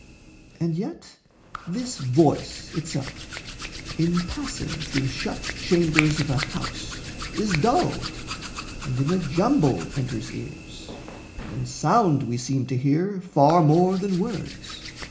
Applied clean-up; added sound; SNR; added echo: none; Hands; 10 dB; reverberation time 0.4 s.